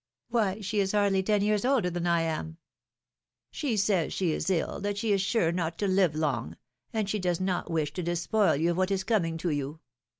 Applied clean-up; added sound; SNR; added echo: none; none; none; none.